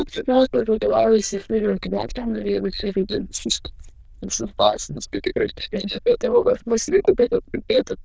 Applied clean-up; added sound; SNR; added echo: neural diffusion model UNIVERSE++.